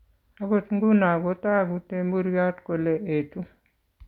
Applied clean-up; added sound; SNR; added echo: none; none; none; none.